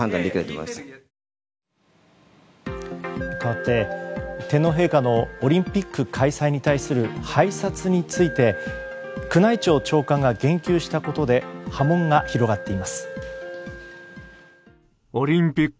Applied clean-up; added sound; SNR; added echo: none; Alarm; 13 dB; none.